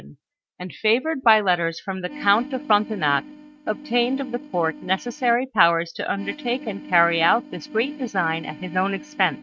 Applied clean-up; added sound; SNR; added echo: neural mask model RNNoise.